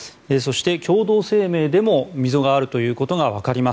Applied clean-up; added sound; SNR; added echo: none; none; none; none.